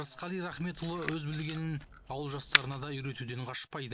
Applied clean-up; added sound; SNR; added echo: none; Camera; -3 dB; none.